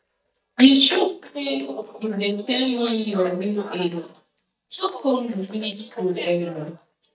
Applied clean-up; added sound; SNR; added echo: neural mask model DeepFilterNet 3.